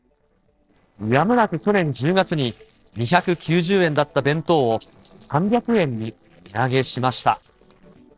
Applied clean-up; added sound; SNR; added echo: neural separator model SepFormer DNS4.